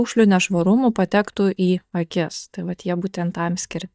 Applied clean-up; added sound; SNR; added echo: neural mask model DeepFilterNet 3.